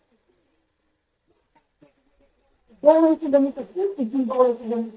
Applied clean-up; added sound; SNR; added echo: neural mask model DeepFilterNet 3.